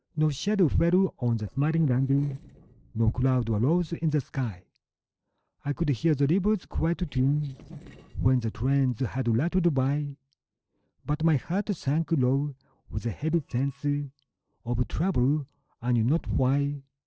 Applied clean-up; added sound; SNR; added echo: neural separator model SepFormer DNS4.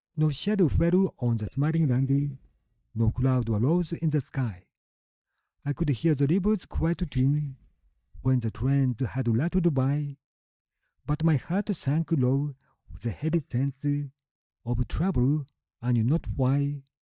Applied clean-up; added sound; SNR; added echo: neural mask model DeepFilterNet 3.